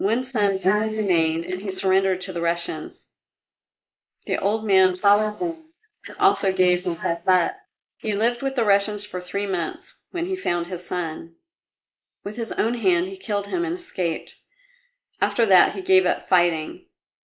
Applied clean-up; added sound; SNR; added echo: neural mask model Resemble Enhance denoiser.